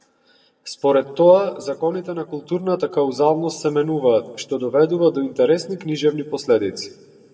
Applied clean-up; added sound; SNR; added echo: none; none; none; reverberation time 0.9 s.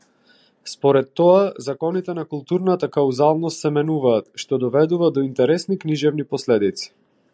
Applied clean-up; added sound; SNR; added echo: none; none; none; none.